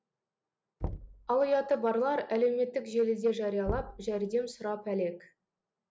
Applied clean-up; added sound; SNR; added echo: none; Knock; 13 dB; none.